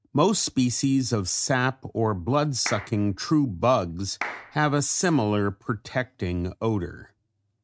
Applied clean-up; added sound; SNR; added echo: neural mask model RNNoise.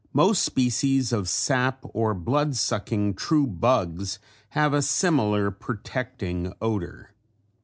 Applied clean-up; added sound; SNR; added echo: none; none; none; none.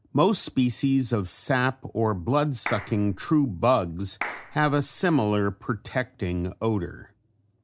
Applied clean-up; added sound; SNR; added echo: none; Clapping; 13 dB; none.